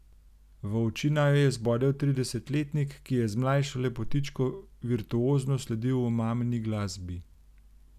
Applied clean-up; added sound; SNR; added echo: none; none; none; none.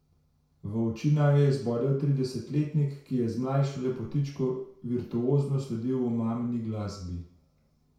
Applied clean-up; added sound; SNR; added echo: none; none; none; reverberation time 0.5 s.